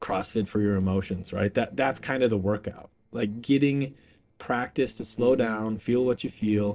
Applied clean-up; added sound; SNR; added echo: neural separator model SepFormer DNS4.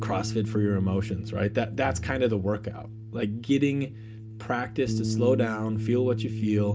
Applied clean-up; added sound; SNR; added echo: none; Bass guitar; 5 dB; reverberation time 0.3 s.